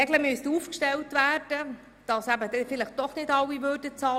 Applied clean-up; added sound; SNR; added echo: none; none; none; none.